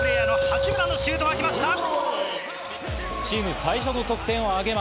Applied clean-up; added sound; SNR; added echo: none; Glass; 4 dB; none.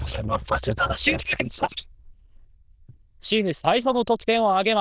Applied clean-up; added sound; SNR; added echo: neural diffusion model UNIVERSE++.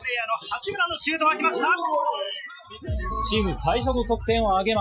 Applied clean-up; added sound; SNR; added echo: classical method Wiener filter.